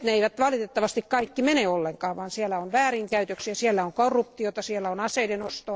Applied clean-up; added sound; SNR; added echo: neural separator model SepFormer DNS4.